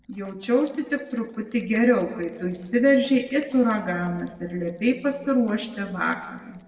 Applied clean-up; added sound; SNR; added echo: neural separator model SepFormer DNS4.